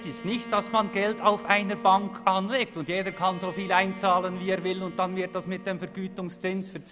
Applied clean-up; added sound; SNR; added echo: none; Bowed string instrument; 16 dB; none.